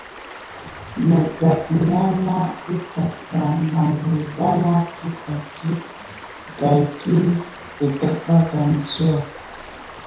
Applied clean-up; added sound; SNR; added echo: none; Stream; 17 dB; reverberation time 0.6 s.